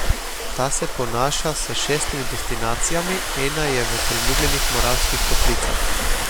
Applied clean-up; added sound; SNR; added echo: none; Waves, surf + Domestic sounds, home sounds; -5 dB; none.